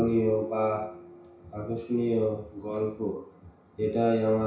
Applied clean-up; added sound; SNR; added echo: none; Marimba, xylophone; 15 dB; reverberation time 0.6 s.